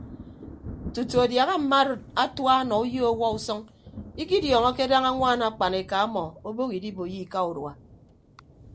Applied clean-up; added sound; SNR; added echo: none; Thunder; 16 dB; none.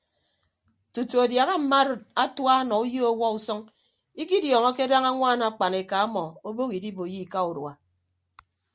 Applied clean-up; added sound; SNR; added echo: none; none; none; none.